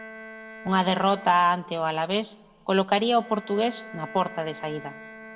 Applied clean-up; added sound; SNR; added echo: none; Bowed string instrument; 18 dB; reverberation time 0.7 s.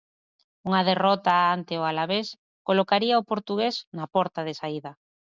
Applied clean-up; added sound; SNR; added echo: none; none; none; none.